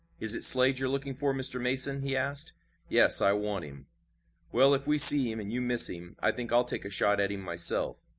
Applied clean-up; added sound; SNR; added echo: none; none; none; none.